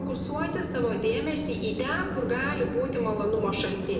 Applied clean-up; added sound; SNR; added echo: none; Train; 4 dB; reverberation time 1.0 s.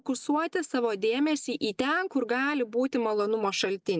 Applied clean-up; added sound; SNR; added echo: none; none; none; none.